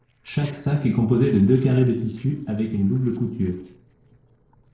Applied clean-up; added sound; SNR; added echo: neural separator model SepFormer DNS4.